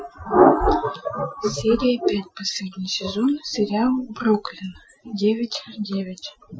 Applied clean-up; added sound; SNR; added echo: classical method Wiener filter.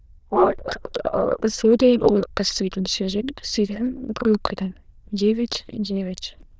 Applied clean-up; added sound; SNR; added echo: neural diffusion model UNIVERSE++.